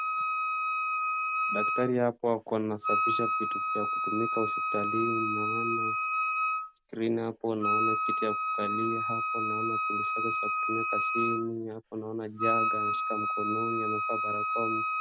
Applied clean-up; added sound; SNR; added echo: none; Wind instrument, woodwind instrument; -4 dB; none.